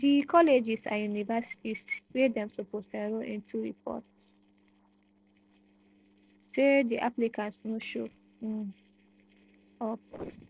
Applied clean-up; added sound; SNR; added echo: neural separator model SepFormer DNS4.